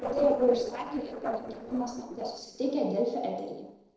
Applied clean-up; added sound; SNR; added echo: neural separator model SepFormer DNS4.